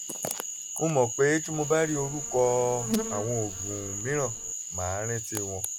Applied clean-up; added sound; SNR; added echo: none; Insect + Cricket / Frog; 6 dB; none.